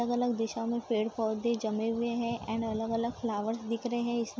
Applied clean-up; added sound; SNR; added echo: none; none; none; none.